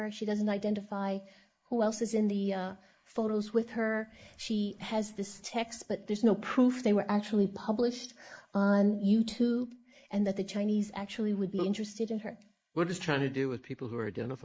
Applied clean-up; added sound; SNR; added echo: neural mask model Resemble Enhance denoiser.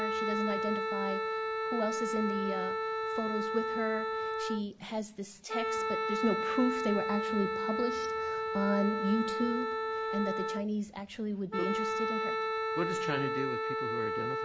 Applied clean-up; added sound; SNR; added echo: none; Wind instrument, woodwind instrument; -1 dB; none.